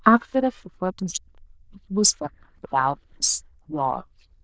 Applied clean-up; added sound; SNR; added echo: neural diffusion model UNIVERSE++.